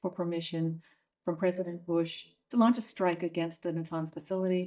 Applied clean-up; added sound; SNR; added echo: neural mask model DeepFilterNet 3.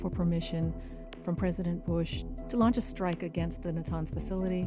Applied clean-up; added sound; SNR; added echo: none; none; none; none.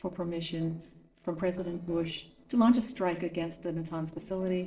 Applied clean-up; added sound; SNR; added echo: neural separator model SepFormer DNS4.